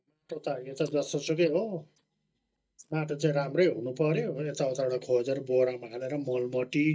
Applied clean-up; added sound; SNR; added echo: neural mask model DeepFilterNet 3.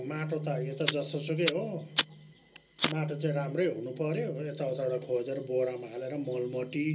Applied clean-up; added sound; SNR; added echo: none; Fire; -4 dB; reverberation time 0.2 s.